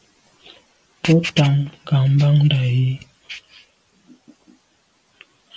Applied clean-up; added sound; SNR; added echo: none; none; none; none.